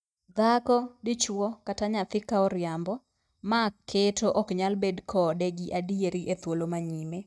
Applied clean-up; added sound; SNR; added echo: neural mask model DeepFilterNet 3.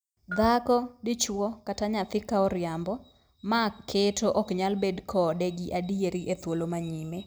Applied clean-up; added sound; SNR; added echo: none; Bell; 19 dB; none.